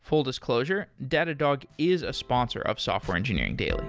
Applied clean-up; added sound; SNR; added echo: none; none; none; none.